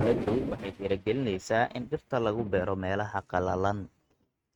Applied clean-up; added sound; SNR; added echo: neural mask model RNNoise.